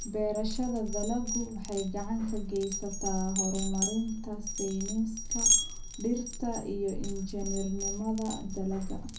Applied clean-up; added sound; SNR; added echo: none; Glass; 1 dB; reverberation time 0.4 s.